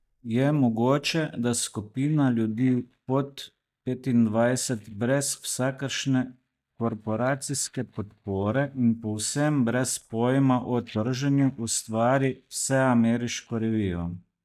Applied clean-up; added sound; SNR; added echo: neural mask model DeepFilterNet 3.